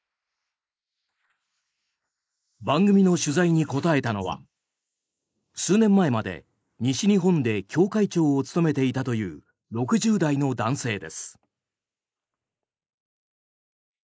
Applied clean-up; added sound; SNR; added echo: neural mask model Resemble Enhance denoiser.